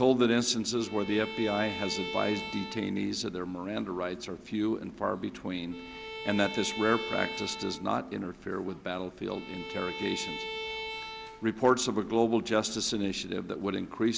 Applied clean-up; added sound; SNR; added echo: none; Bowed string instrument; 10 dB; none.